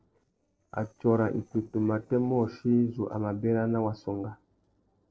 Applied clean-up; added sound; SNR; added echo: neural separator model SepFormer DNS4.